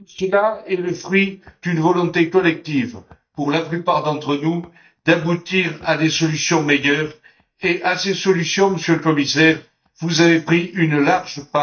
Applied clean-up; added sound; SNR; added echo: neural mask model DeepFilterNet 3.